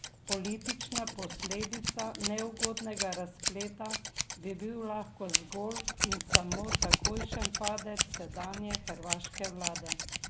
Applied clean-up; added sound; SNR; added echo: none; Scissors; -4 dB; none.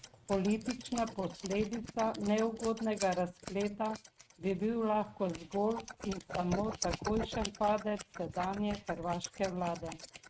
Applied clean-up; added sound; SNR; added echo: neural mask model RNNoise.